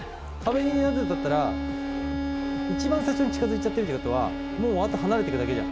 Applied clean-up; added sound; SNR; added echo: none; Bowed string instrument; 3 dB; none.